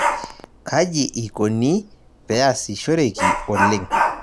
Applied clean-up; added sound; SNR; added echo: none; Dog; 3 dB; none.